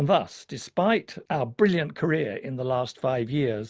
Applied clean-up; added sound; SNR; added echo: none; none; none; none.